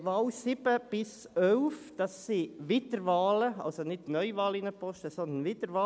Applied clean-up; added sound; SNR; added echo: none; none; none; none.